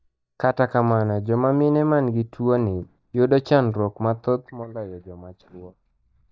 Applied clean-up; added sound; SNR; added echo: neural mask model DeepFilterNet 3.